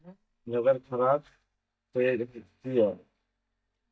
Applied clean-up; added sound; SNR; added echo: neural mask model DeepFilterNet 3.